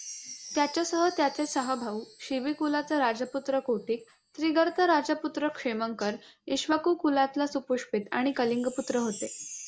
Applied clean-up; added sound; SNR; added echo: none; Wind chime; 18 dB; none.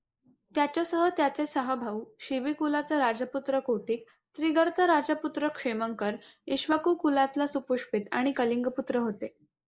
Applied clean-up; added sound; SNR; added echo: neural mask model Resemble Enhance denoiser.